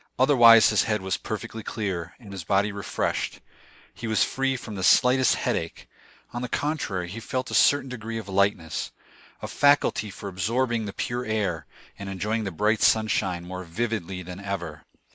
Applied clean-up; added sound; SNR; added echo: neural mask model Resemble Enhance denoiser.